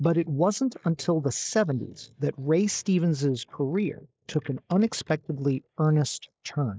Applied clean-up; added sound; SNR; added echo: neural mask model Resemble Enhance denoiser.